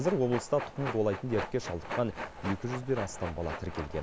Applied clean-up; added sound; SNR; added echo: none; Train; 8 dB; none.